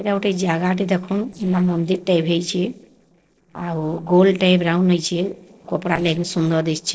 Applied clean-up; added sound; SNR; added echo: neural separator model SepFormer DNS4.